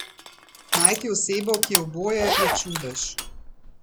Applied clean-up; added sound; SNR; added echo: none; Zipper (clothing) + Crushing; -1 dB; none.